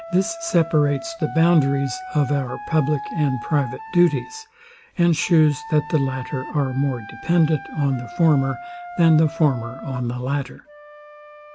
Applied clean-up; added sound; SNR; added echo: none; Wind instrument, woodwind instrument; 14 dB; none.